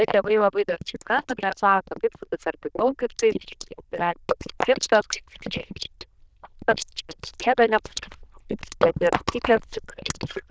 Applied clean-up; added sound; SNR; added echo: neural diffusion model UNIVERSE++.